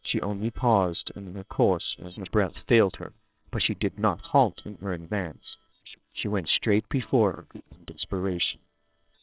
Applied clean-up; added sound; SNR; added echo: neural separator model SepFormer WHAMR!.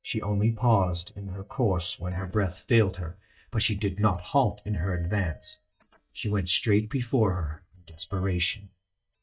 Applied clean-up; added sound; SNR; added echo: neural mask model DeepFilterNet 3.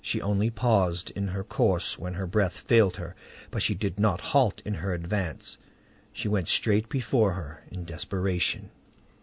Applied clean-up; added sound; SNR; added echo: none; none; none; none.